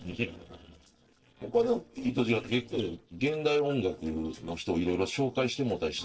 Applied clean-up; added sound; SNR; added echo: neural separator model SepFormer DNS4.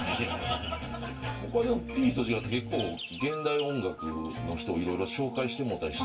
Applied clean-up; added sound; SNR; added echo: none; Bird vocalization, bird call, bird song; 18 dB; reverberation time 0.2 s.